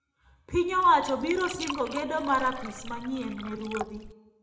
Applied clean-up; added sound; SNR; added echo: none; Liquid; 12 dB; reverberation time 0.6 s.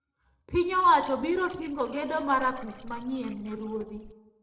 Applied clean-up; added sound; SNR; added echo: neural separator model SepFormer DNS4.